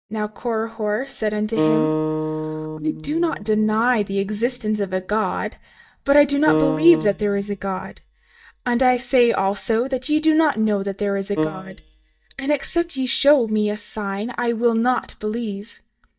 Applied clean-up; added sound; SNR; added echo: neural mask model DeepFilterNet 3.